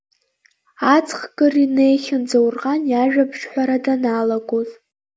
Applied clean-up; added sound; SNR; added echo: none; none; none; none.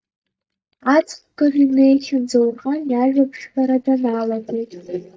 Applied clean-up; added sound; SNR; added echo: neural mask model DeepFilterNet 3.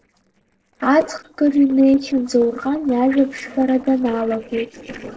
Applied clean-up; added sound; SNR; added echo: neural separator model SepFormer DNS4.